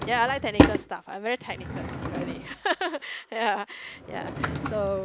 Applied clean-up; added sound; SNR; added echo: none; Drawer open or close / Wood; -1 dB; none.